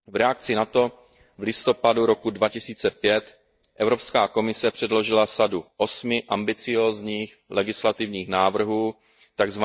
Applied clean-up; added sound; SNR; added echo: neural mask model DeepFilterNet 3.